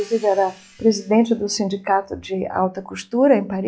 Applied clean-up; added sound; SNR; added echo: classical method log-MMSE.